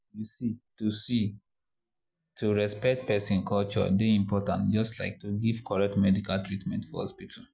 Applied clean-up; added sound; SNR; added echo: none; none; none; none.